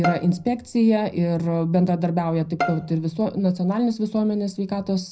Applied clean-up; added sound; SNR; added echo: none; Bowed string instrument; 13 dB; reverberation time 0.4 s.